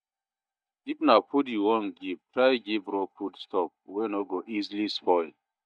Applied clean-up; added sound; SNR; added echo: neural mask model DeepFilterNet 3.